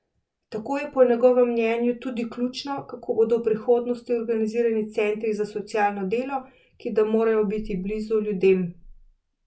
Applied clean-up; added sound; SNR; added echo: none; none; none; none.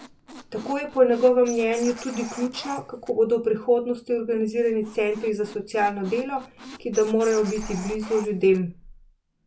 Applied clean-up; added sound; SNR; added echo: none; Squeak; 19 dB; none.